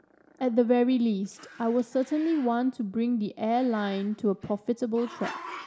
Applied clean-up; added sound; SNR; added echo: none; Growling; 19 dB; none.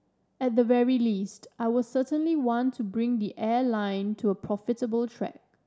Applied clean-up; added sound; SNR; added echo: none; none; none; none.